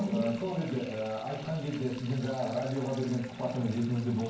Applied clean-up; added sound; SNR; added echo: none; Sink (filling or washing); 18 dB; reverberation time 0.9 s.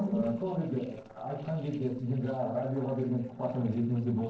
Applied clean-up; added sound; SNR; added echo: neural separator model SepFormer DNS4.